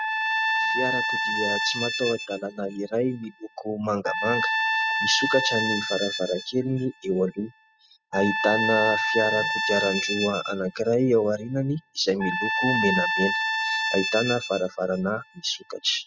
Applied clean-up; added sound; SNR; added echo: classical method spectral subtraction.